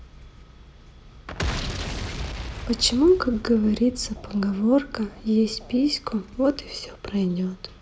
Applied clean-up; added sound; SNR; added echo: none; Boom; 8 dB; none.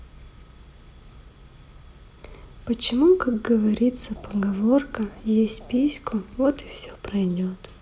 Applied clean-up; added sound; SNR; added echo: none; none; none; none.